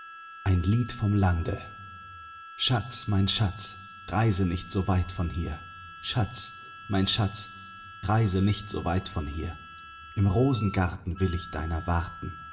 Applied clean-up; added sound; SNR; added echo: none; Harmonica; 16 dB; reverberation time 0.9 s.